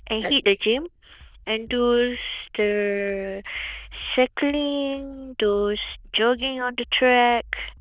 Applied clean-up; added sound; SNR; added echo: neural diffusion model UNIVERSE++.